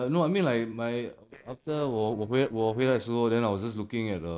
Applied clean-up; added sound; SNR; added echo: neural separator model SepFormer DNS4.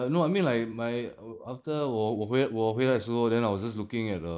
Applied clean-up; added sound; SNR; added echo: neural mask model Resemble Enhance denoiser.